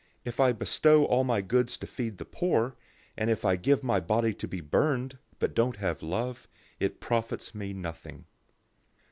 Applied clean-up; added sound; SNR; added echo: none; none; none; none.